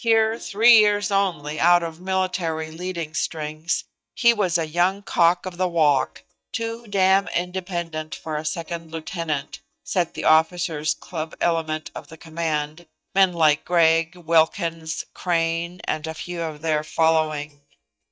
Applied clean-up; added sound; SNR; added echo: neural mask model DeepFilterNet 3.